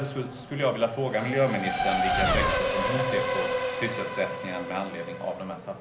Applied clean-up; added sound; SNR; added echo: none; Race car, auto racing / Accelerating, revving, vroom; -1 dB; reverberation time 0.5 s.